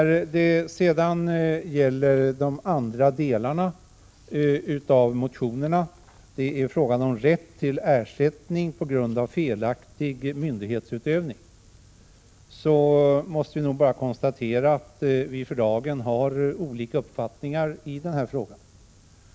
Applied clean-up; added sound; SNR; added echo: none; none; none; none.